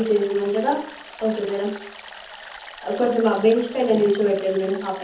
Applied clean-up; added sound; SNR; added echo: none; Stream; 18 dB; reverberation time 0.7 s.